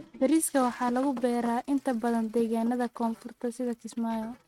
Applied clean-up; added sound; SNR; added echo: neural mask model RNNoise.